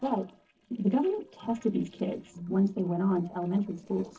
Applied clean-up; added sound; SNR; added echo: neural separator model SepFormer DNS4.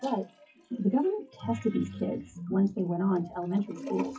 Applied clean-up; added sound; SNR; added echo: classical method WPE with log-MMSE.